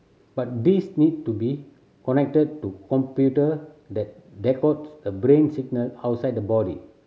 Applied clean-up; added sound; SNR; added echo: none; none; none; none.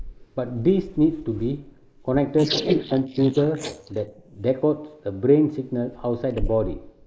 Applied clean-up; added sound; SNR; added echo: neural mask model Resemble Enhance denoiser.